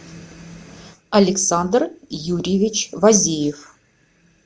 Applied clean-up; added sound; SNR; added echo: none; none; none; none.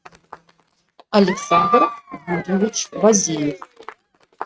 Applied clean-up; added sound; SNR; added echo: neural mask model RNNoise.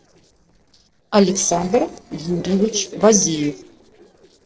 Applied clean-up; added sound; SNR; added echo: neural separator model SepFormer DNS4.